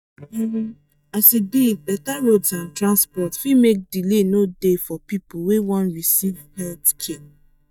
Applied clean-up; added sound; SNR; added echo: neural mask model DeepFilterNet 3.